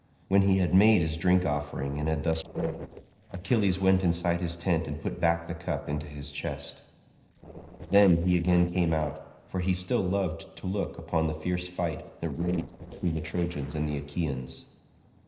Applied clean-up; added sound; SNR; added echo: neural separator model SepFormer DNS4.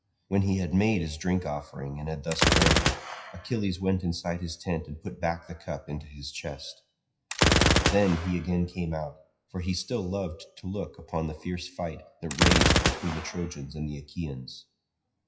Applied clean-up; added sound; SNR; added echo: classical method WPE with log-MMSE.